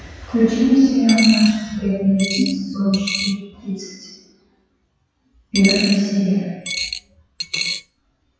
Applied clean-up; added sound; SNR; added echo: classical method WPE with log-MMSE.